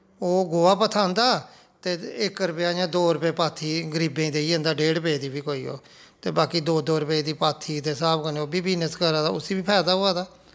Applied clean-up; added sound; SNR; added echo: none; none; none; none.